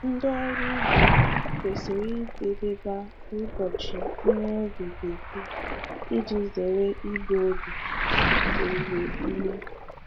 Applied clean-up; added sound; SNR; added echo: none; Waves, surf; -3 dB; none.